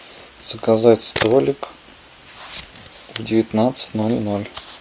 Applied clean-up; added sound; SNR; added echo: none; Camera; 13 dB; none.